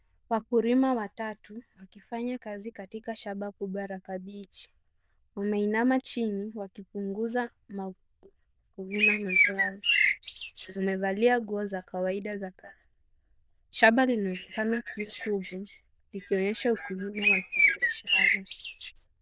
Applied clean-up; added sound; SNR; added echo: neural diffusion model UNIVERSE++.